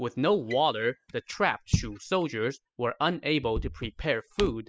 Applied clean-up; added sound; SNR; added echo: classical method spectral subtraction.